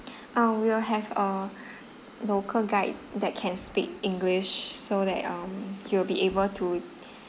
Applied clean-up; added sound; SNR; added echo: none; none; none; none.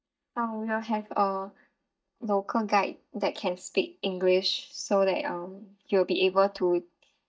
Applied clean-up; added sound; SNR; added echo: neural mask model DeepFilterNet 3.